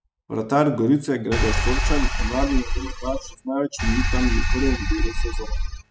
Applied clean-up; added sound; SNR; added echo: classical method spectral subtraction.